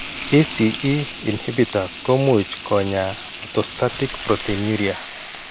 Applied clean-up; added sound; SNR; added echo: none; Frying (food); 7 dB; none.